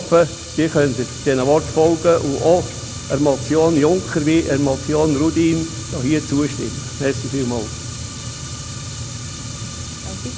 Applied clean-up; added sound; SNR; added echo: none; Fire; 10 dB; none.